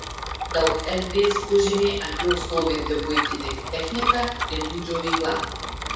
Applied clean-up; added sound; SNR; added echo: none; Bicycle; 3 dB; reverberation time 0.6 s.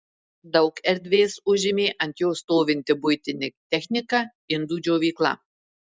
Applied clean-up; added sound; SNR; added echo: none; none; none; none.